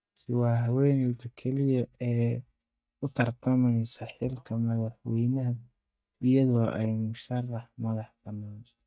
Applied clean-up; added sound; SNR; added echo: neural mask model DeepFilterNet 3.